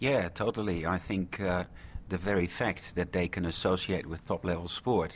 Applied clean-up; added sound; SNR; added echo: none; none; none; none.